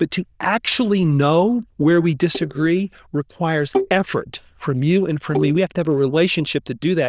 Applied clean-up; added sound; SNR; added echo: neural diffusion model UNIVERSE++.